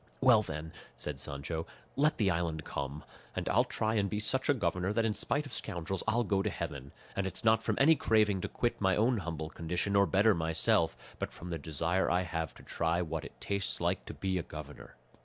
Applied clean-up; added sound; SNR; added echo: none; none; none; none.